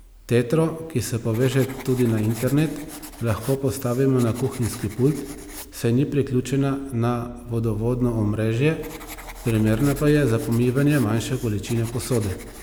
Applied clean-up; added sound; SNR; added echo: none; Writing; 19 dB; none.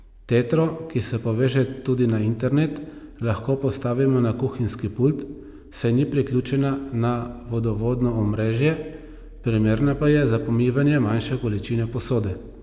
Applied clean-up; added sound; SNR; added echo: none; none; none; none.